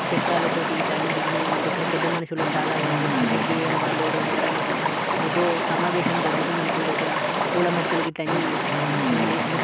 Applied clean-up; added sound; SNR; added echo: none; Stream; -4 dB; none.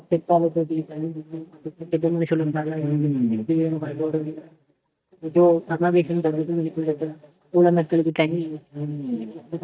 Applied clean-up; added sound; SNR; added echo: neural mask model DeepFilterNet 3.